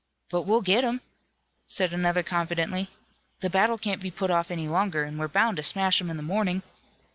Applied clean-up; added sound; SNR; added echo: none; none; none; none.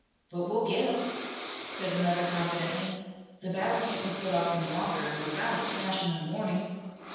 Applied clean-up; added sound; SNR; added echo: none; Breathing; -2 dB; reverberation time 1.2 s.